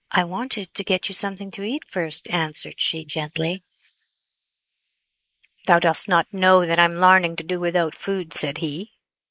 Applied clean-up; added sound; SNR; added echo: neural mask model Resemble Enhance denoiser.